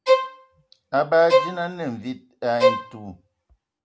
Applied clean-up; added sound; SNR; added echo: none; Bowed string instrument; -1 dB; none.